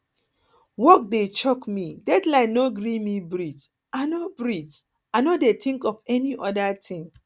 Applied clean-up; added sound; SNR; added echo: none; none; none; none.